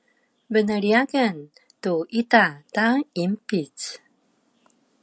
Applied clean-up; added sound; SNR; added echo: none; none; none; none.